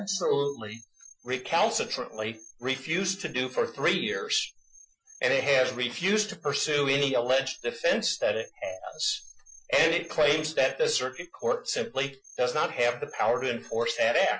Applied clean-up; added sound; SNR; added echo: classical method Wiener filter.